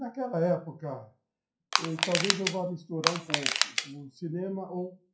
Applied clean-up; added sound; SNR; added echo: classical method WPE with log-MMSE.